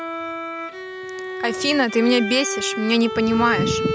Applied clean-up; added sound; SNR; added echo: none; Bowed string instrument; 6 dB; none.